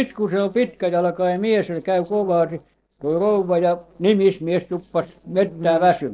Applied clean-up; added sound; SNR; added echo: neural separator model SepFormer DNS4.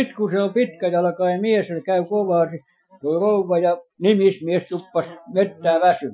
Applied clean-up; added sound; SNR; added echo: classical method Wiener filter.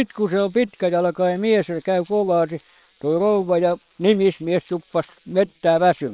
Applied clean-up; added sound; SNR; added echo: neural separator model SepFormer WHAM!.